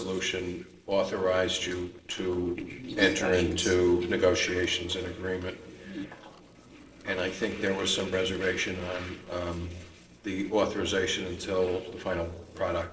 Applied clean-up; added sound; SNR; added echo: neural separator model SepFormer DNS4.